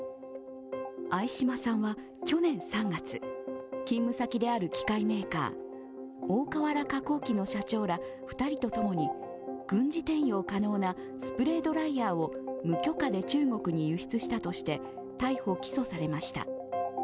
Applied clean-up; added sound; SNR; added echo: none; none; none; none.